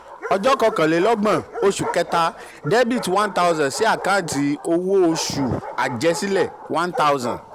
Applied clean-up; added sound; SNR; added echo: none; Bark; 12 dB; none.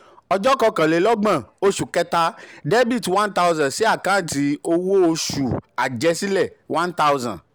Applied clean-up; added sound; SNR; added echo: none; none; none; none.